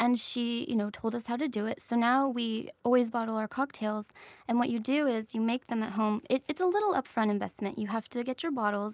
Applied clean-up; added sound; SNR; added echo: none; none; none; none.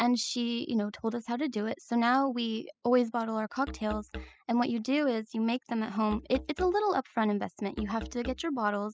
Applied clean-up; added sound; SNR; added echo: classical method spectral subtraction.